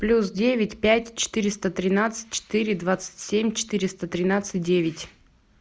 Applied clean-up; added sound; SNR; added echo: none; none; none; none.